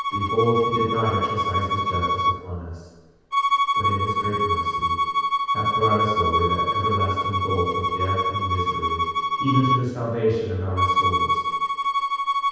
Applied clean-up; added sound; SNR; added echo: none; Bowed string instrument; -3 dB; reverberation time 1.2 s.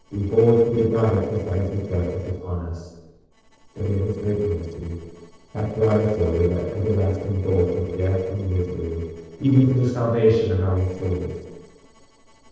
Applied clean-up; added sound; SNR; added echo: neural separator model SepFormer DNS4.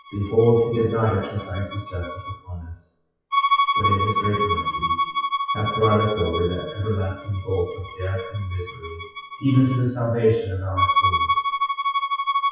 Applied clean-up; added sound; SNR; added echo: classical method WPE with log-MMSE.